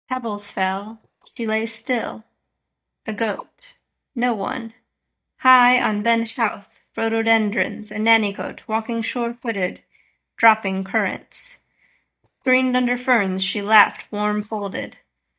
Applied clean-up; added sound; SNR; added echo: neural mask model DeepFilterNet 3.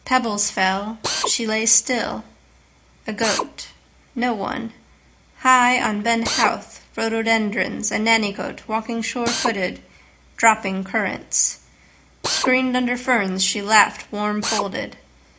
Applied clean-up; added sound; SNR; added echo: none; Drill; 11 dB; reverberation time 0.4 s.